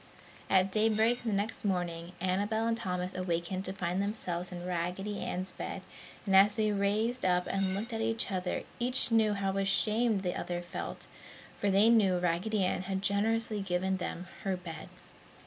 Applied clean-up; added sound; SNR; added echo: none; Cutlery, silverware; 17 dB; none.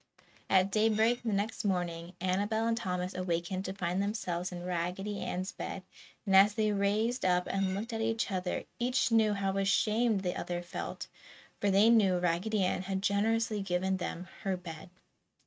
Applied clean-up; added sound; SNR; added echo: neural mask model RNNoise.